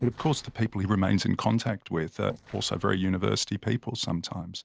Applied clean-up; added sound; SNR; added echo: neural separator model SepFormer DNS4.